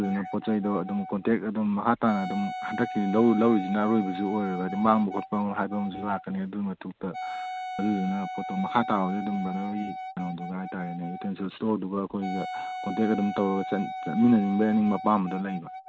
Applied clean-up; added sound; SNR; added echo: none; Wind instrument, woodwind instrument; 10 dB; none.